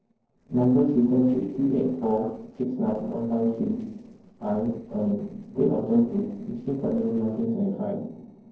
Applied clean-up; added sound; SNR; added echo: neural separator model SepFormer DNS4.